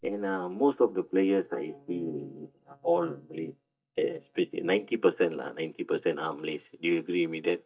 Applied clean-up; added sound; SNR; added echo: neural mask model DeepFilterNet 3.